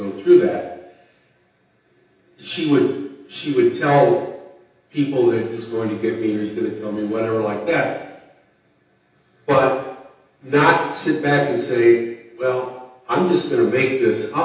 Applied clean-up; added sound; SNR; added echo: none; none; none; reverberation time 0.9 s.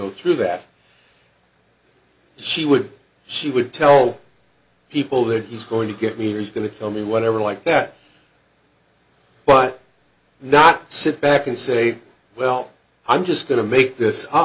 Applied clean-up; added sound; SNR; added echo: none; none; none; none.